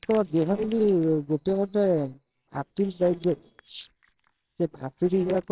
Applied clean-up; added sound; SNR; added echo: neural separator model SepFormer WHAMR!.